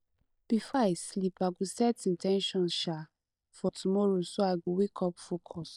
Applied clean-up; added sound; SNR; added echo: neural mask model DeepFilterNet 3.